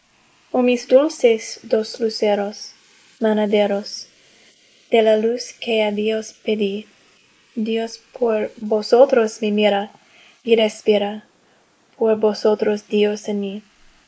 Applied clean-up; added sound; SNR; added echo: neural mask model Resemble Enhance denoiser.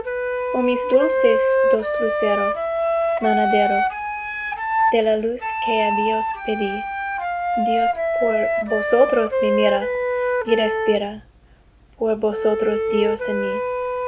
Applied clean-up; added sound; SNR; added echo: none; Wind instrument, woodwind instrument; -1 dB; none.